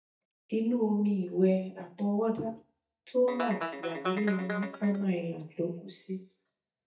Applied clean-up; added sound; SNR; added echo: neural mask model DeepFilterNet 3.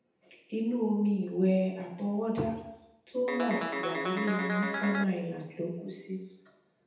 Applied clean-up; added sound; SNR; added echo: none; Guitar; 2 dB; reverberation time 0.8 s.